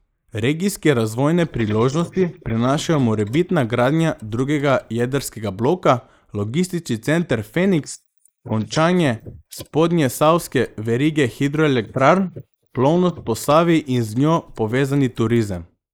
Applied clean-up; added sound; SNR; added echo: neural mask model Resemble Enhance denoiser.